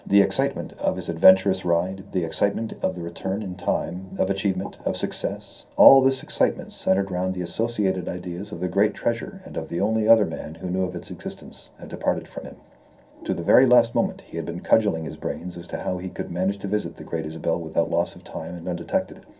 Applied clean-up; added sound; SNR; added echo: none; none; none; reverberation time 0.3 s.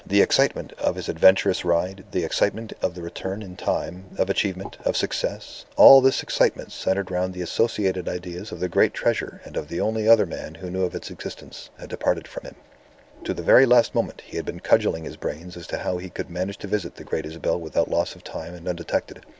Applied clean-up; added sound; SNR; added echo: none; none; none; none.